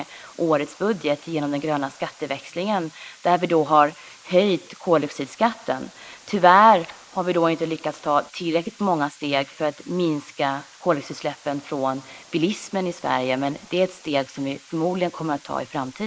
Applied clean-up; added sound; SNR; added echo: neural mask model Resemble Enhance denoiser.